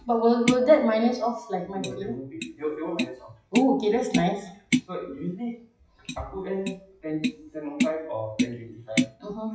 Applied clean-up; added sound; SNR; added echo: classical method WPE with log-MMSE.